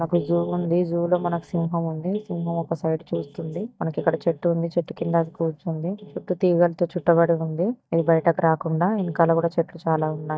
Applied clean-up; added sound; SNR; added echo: neural mask model DeepFilterNet 3.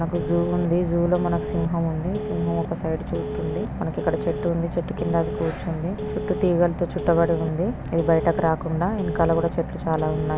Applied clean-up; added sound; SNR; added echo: none; Telephone; 10 dB; none.